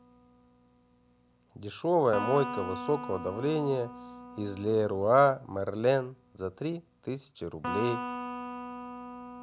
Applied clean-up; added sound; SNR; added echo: none; Electric guitar; 10 dB; none.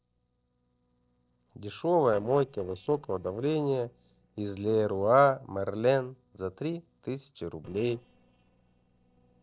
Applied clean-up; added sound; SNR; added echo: neural separator model SepFormer DNS4.